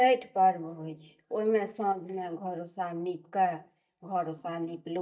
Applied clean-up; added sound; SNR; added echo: neural mask model DeepFilterNet 3.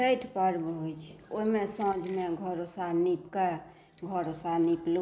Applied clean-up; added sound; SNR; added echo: none; none; none; none.